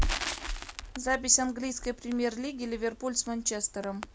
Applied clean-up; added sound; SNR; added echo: none; Crackle; 5 dB; none.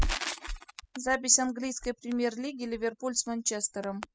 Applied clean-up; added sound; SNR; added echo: classical method spectral subtraction.